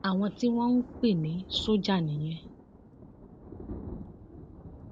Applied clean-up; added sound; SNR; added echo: none; Thunder; 14 dB; none.